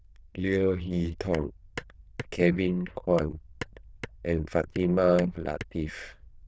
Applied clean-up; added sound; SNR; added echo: neural diffusion model UNIVERSE++.